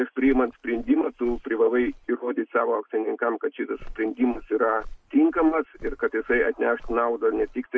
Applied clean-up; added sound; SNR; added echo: none; Walk, footsteps; 16 dB; none.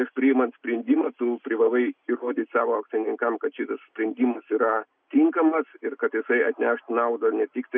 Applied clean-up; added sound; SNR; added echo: none; none; none; none.